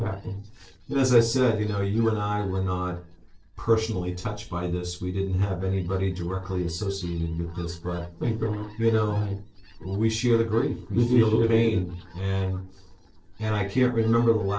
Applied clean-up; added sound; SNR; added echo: neural separator model SepFormer DNS4.